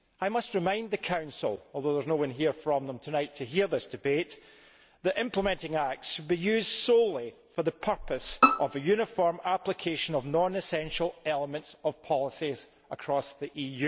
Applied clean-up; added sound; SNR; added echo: none; Bowed string instrument; -2 dB; none.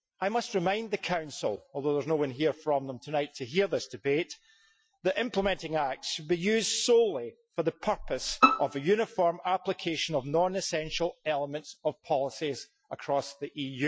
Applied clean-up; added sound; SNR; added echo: classical method Wiener filter.